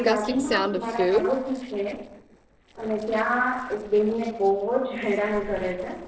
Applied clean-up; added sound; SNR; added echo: neural separator model SepFormer DNS4.